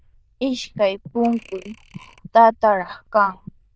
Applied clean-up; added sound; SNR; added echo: neural diffusion model UNIVERSE++.